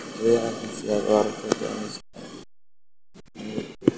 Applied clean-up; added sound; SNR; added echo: none; none; none; none.